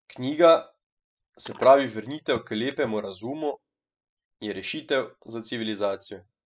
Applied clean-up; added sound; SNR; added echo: classical method spectral subtraction.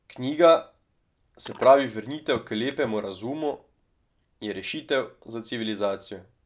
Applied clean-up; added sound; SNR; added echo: none; Telephone; 18 dB; none.